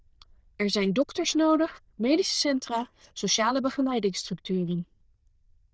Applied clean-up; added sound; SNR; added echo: neural diffusion model UNIVERSE++.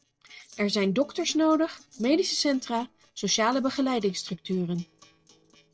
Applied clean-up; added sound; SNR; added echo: neural separator model SepFormer DNS4.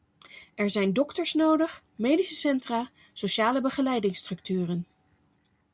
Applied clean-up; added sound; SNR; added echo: none; none; none; none.